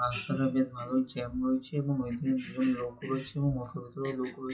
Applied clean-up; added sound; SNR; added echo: classical method WPE with log-MMSE.